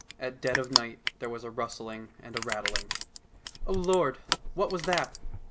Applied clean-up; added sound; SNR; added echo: none; Crushing; 2 dB; none.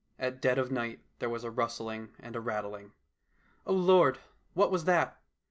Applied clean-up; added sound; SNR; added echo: none; none; none; none.